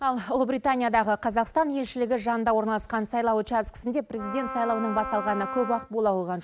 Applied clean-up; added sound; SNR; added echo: none; Wind instrument, woodwind instrument; 8 dB; none.